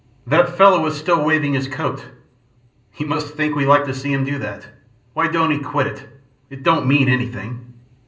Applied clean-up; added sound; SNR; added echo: none; none; none; reverberation time 0.5 s.